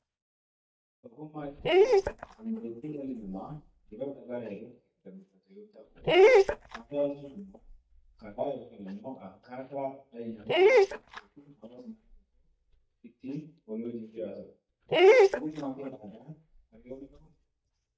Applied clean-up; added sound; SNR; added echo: neural mask model DeepFilterNet 3.